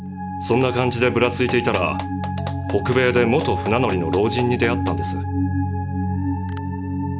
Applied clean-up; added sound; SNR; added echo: none; Clapping; 20 dB; none.